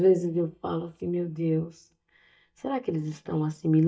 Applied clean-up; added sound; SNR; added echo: neural mask model DeepFilterNet 3.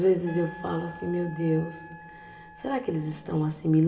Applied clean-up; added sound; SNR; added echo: none; Wind instrument, woodwind instrument; 18 dB; reverberation time 2.8 s.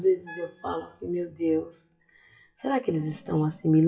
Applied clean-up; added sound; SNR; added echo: classical method WPE with log-MMSE.